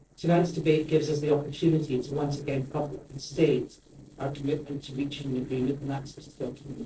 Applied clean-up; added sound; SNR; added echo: neural separator model SepFormer DNS4.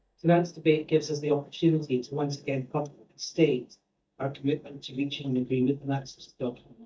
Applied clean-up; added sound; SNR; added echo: neural mask model DeepFilterNet 3.